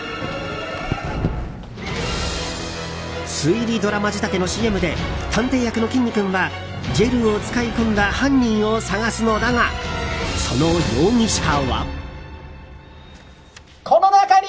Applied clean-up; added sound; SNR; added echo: none; none; none; none.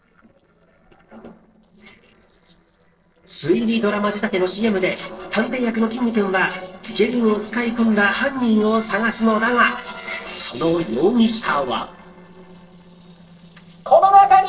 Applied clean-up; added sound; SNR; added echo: neural separator model SepFormer DNS4.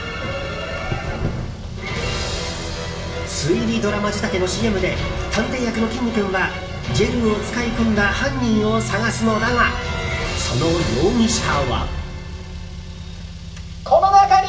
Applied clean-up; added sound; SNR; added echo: none; Car; 12 dB; reverberation time 0.7 s.